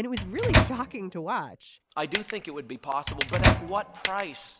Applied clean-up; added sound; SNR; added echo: none; Coin (dropping) + Microwave oven; -5 dB; none.